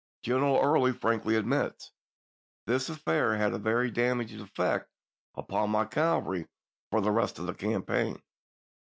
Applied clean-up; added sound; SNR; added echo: none; none; none; none.